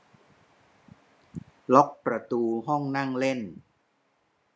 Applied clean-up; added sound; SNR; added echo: none; none; none; none.